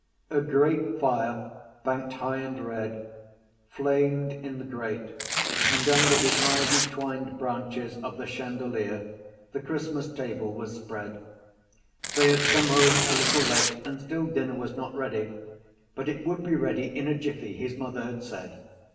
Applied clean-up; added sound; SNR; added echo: none; Tearing; -4 dB; reverberation time 1.1 s.